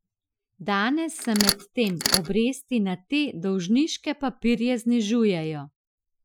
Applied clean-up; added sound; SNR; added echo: classical method Wiener filter.